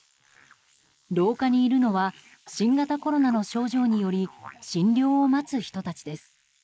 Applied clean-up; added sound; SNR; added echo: neural mask model Resemble Enhance denoiser.